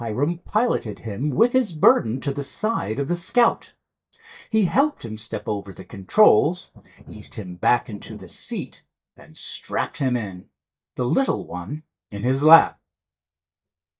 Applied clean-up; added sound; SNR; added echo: neural mask model DeepFilterNet 3.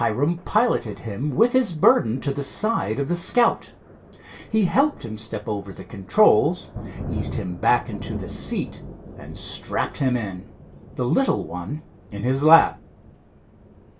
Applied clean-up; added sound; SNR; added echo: none; Thunder; 15 dB; reverberation time 0.2 s.